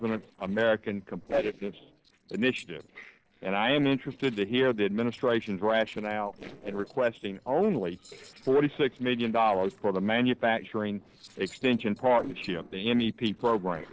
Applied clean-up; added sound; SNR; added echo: neural separator model SepFormer DNS4.